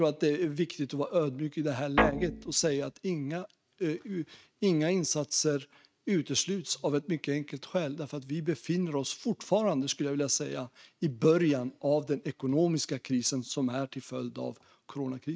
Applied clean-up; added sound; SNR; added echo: neural mask model RNNoise.